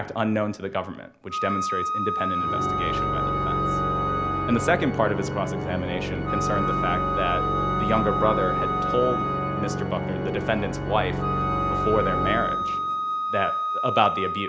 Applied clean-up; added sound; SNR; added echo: none; Organ + Wind instrument, woodwind instrument; -2 dB; none.